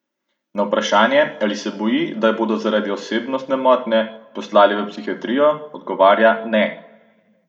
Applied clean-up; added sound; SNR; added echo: none; none; none; reverberation time 0.6 s.